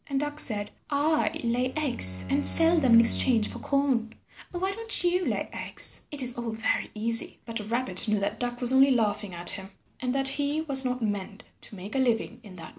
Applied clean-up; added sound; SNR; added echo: none; Bowed string instrument; 10 dB; none.